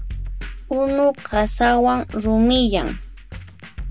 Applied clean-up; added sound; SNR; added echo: none; Drum kit; 9 dB; none.